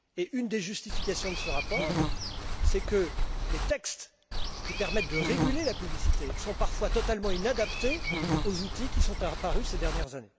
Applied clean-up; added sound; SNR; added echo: none; Walk, footsteps / Insect; -4 dB; none.